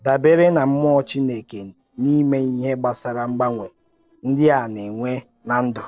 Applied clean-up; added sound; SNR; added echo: neural separator model SepFormer DNS4.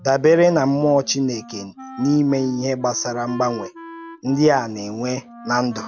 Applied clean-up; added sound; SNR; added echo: none; Wind instrument, woodwind instrument; 18 dB; none.